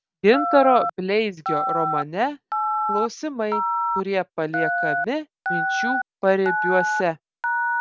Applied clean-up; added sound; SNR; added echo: none; Telephone; 2 dB; none.